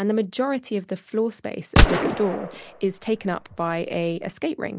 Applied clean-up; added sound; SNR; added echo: none; Gunshot, gunfire; -3 dB; none.